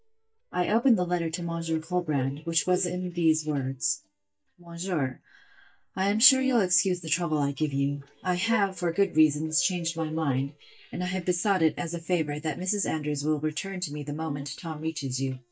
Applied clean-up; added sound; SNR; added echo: neural mask model DeepFilterNet 3.